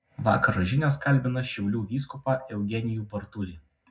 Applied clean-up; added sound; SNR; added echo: none; none; none; reverberation time 0.3 s.